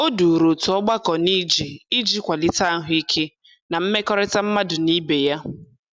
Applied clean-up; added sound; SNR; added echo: none; none; none; none.